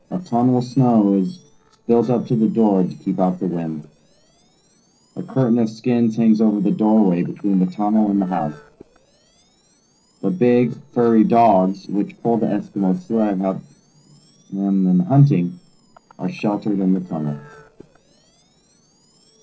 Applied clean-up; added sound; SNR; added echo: neural separator model SepFormer DNS4.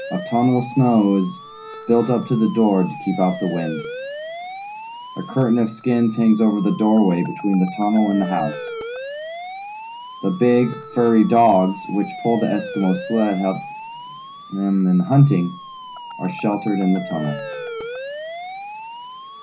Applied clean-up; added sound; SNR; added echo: none; Siren; 13 dB; reverberation time 0.5 s.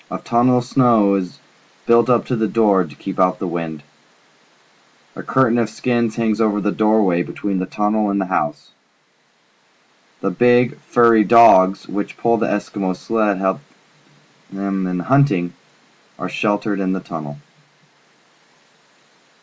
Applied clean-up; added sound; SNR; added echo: none; none; none; none.